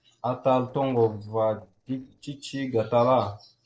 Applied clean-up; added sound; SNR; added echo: neural separator model SepFormer DNS4.